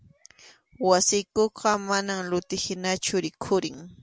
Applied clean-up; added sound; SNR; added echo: none; none; none; none.